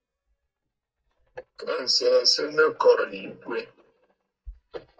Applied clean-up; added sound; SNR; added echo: neural mask model DeepFilterNet 3.